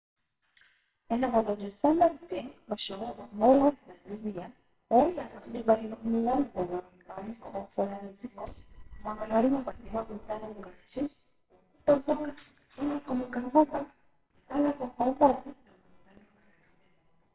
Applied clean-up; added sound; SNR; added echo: neural separator model SepFormer WHAMR!.